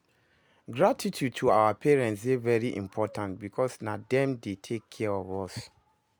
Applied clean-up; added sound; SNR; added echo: none; none; none; none.